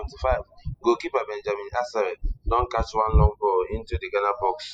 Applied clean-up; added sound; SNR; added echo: classical method spectral subtraction.